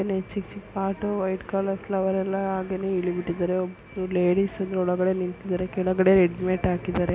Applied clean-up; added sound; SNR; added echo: none; none; none; none.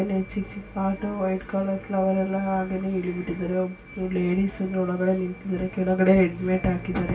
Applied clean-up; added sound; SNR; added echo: none; none; none; reverberation time 0.2 s.